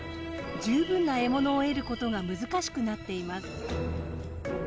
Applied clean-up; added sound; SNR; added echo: none; Bird; 19 dB; none.